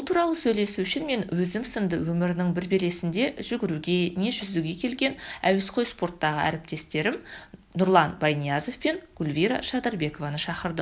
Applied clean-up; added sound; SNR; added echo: none; none; none; none.